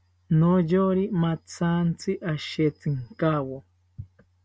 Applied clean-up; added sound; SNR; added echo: none; none; none; none.